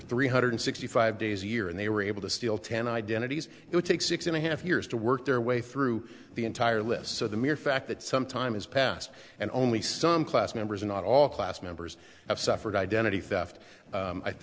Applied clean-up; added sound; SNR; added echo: none; none; none; none.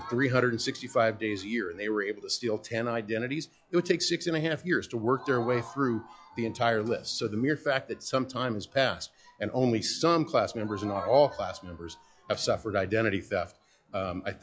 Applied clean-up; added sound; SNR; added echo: classical method log-MMSE.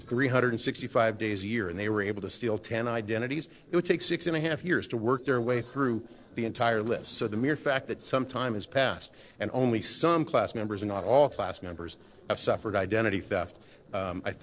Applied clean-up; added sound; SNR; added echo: neural separator model SepFormer DNS4.